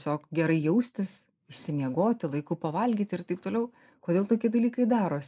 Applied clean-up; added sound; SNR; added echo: neural mask model Resemble Enhance denoiser.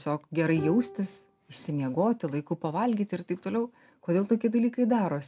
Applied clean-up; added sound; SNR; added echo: none; Bowed string instrument; 16 dB; none.